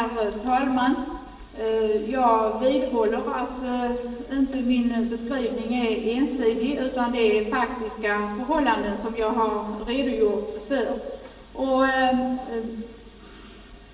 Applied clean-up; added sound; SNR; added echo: none; none; none; reverberation time 1.1 s.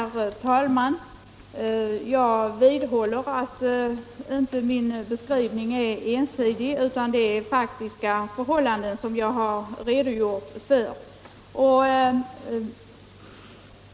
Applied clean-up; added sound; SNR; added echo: none; none; none; none.